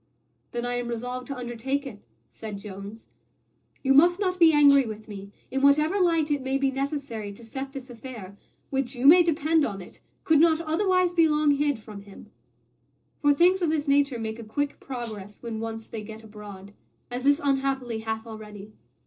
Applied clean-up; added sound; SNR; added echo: neural separator model SepFormer DNS4.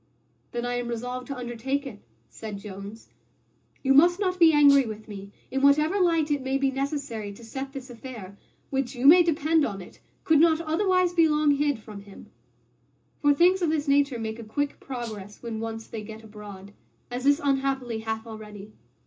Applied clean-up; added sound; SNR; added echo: none; Rattle (instrument); 19 dB; reverberation time 0.2 s.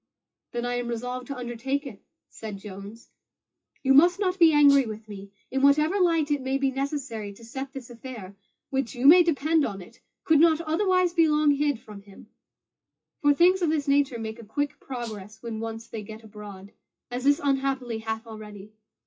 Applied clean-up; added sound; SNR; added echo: classical method WPE with log-MMSE.